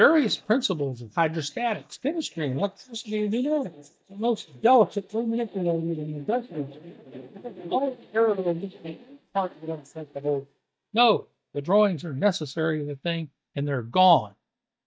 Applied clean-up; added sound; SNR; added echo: neural mask model DeepFilterNet 3.